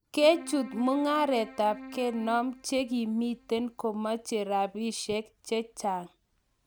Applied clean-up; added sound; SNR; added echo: none; Keyboard (musical); 17 dB; none.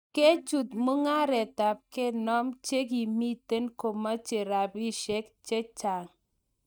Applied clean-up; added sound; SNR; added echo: neural mask model DeepFilterNet 3.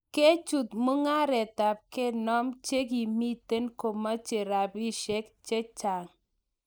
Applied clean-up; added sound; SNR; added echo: neural mask model Resemble Enhance denoiser.